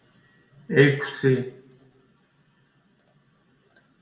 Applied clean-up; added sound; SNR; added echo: none; none; none; reverberation time 0.5 s.